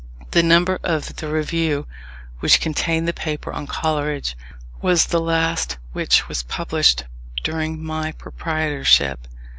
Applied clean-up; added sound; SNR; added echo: none; none; none; none.